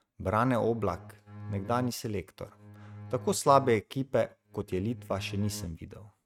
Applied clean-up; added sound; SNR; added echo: neural mask model RNNoise.